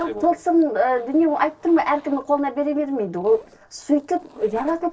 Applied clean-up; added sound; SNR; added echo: neural separator model SepFormer DNS4.